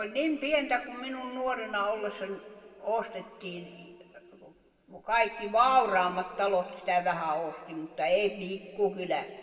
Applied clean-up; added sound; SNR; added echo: none; none; none; reverberation time 2.0 s.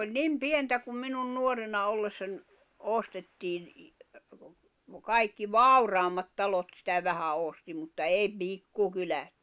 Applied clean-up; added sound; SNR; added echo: none; none; none; none.